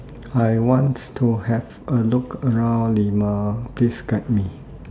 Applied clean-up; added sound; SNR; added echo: none; none; none; none.